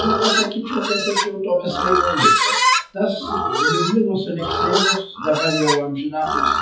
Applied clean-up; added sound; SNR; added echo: classical method WPE with log-MMSE.